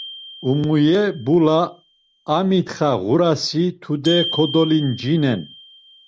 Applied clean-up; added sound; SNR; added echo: none; Glockenspiel; 15 dB; none.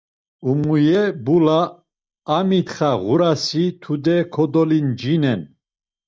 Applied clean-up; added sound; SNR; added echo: neural mask model DeepFilterNet 3.